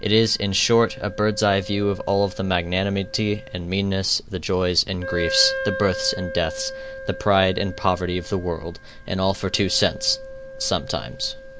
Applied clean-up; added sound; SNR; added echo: none; Wind instrument, woodwind instrument; 12 dB; none.